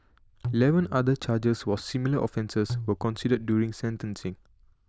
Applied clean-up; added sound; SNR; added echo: neural diffusion model UNIVERSE++.